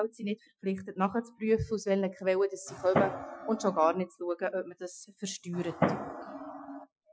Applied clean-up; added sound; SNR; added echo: classical method Wiener filter.